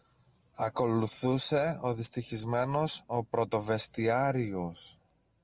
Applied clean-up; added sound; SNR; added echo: none; none; none; none.